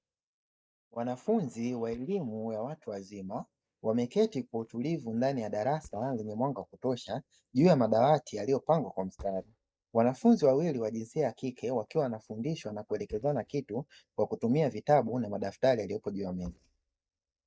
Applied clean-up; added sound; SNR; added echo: neural mask model DeepFilterNet 3.